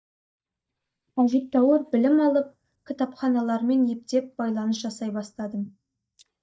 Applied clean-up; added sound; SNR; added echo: neural mask model DeepFilterNet 3.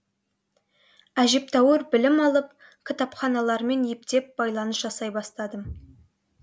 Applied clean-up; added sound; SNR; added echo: none; none; none; none.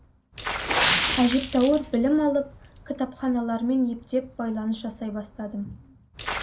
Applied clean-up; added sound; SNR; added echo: none; Water / Splash, splatter; 4 dB; reverberation time 0.3 s.